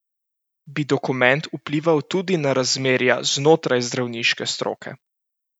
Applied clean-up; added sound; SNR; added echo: none; none; none; none.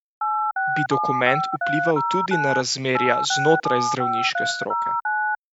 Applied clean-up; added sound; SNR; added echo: neural mask model RNNoise.